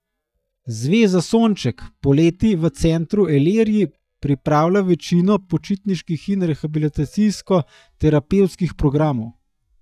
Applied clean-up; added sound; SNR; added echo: neural mask model DeepFilterNet 3.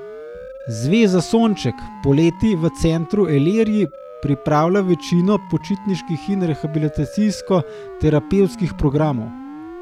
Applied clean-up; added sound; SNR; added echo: none; Siren; 16 dB; none.